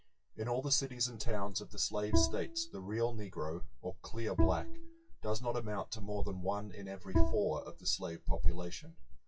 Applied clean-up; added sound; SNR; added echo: classical method WPE with log-MMSE.